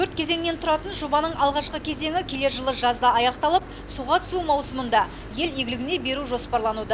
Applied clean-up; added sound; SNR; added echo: none; Engine / Boat, Water vehicle; 14 dB; none.